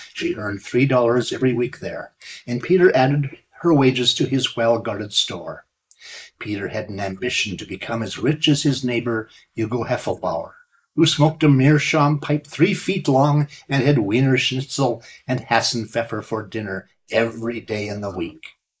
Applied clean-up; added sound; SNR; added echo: neural mask model Resemble Enhance denoiser.